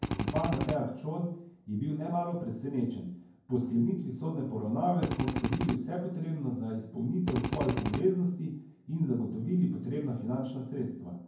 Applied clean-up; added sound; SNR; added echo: none; Drill; 0 dB; reverberation time 0.9 s.